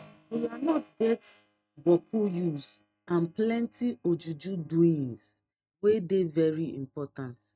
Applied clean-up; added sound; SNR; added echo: neural mask model RNNoise.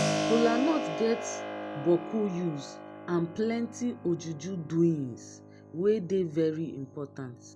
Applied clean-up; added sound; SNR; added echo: none; Keyboard (musical); 6 dB; none.